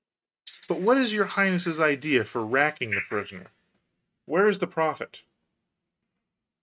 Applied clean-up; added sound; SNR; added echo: neural mask model RNNoise.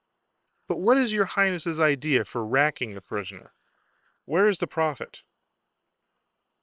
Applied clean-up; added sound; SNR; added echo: neural separator model SepFormer WHAM!.